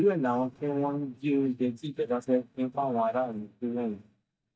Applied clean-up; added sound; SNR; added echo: neural mask model DeepFilterNet 3.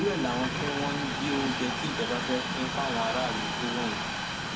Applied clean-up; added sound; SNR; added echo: none; Train; -1 dB; reverberation time 2.0 s.